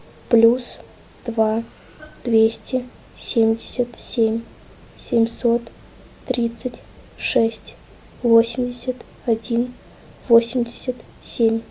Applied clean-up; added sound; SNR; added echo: none; none; none; none.